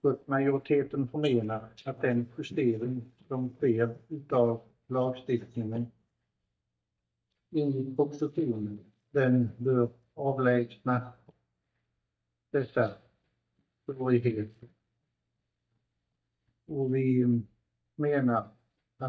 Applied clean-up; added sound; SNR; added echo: neural mask model DeepFilterNet 3.